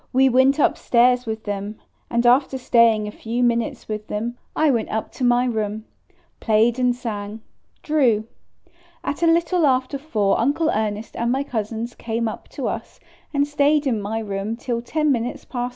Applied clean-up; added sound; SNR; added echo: none; none; none; none.